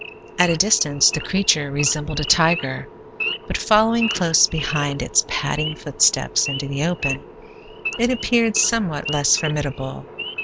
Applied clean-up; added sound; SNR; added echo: none; Idling / Wild animals; 10 dB; none.